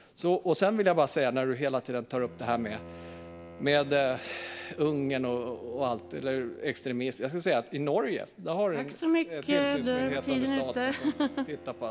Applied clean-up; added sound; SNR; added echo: none; Bowed string instrument; 19 dB; none.